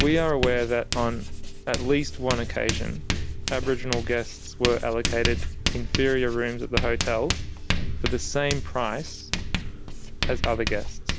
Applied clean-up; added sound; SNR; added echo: none; Writing; 1 dB; none.